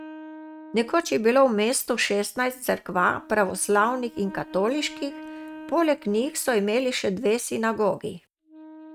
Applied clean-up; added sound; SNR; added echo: neural mask model RNNoise.